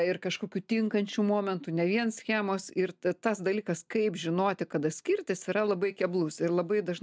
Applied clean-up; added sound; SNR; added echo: none; none; none; none.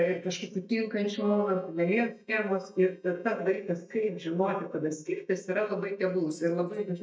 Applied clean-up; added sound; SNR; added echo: neural mask model DeepFilterNet 3.